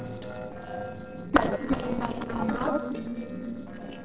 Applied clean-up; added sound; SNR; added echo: neural separator model SepFormer DNS4.